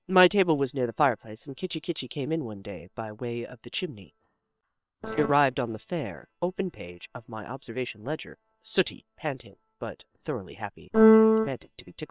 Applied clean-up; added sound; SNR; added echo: neural separator model SepFormer WHAM!.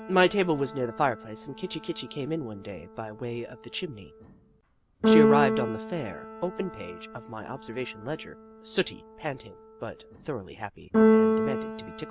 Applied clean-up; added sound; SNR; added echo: none; Keyboard (musical); -2 dB; none.